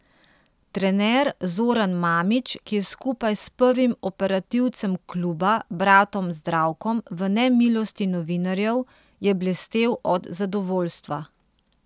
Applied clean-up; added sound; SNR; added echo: none; none; none; none.